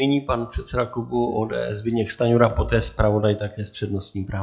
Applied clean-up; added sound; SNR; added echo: classical method log-MMSE.